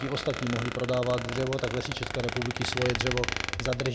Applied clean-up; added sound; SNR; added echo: none; Squeak; 4 dB; none.